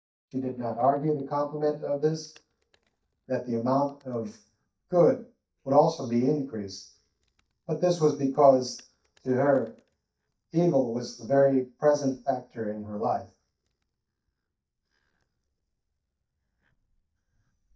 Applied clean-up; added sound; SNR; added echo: neural mask model DeepFilterNet 3.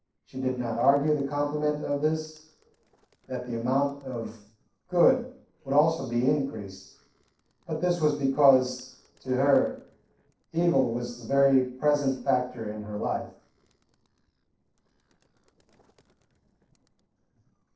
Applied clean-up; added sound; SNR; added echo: neural separator model SepFormer DNS4.